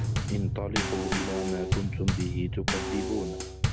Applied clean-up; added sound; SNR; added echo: none; Bass drum / Snare drum / Drum kit; -4 dB; none.